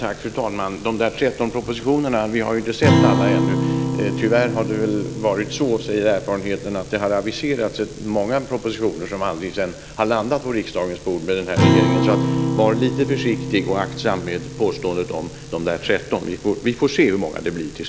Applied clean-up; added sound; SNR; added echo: none; Acoustic guitar; 3 dB; none.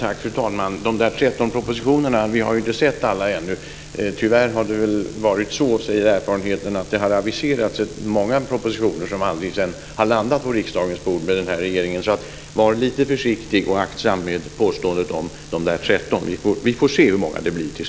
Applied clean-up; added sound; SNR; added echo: none; none; none; none.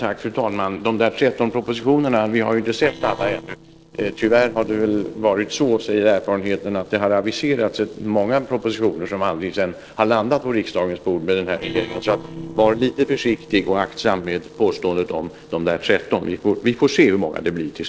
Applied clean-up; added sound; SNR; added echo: neural separator model SepFormer DNS4.